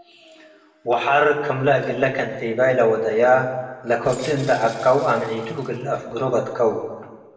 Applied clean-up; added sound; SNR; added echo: none; Tools; 20 dB; reverberation time 1.1 s.